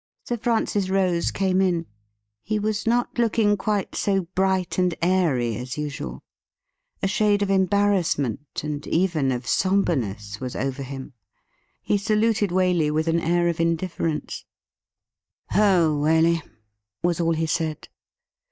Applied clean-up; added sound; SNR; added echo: neural mask model DeepFilterNet 3.